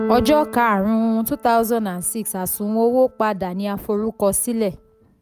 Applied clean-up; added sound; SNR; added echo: none; Keyboard (musical); 14 dB; none.